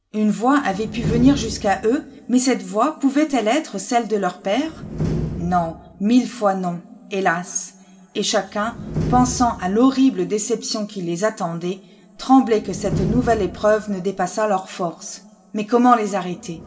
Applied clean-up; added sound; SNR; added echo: none; Slam; 11 dB; reverberation time 1.9 s.